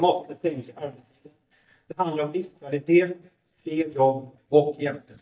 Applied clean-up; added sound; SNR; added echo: neural mask model DeepFilterNet 3.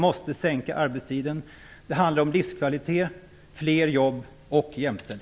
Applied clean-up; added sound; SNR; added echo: none; none; none; none.